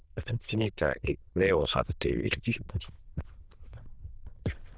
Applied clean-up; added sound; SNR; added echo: neural diffusion model UNIVERSE++.